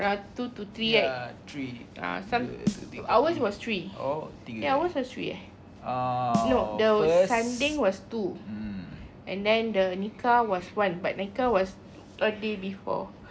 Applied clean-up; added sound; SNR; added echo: none; Snare drum; 10 dB; none.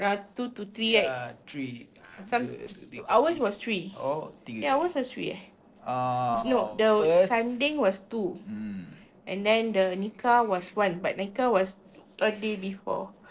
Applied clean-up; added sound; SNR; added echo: neural separator model SepFormer DNS4.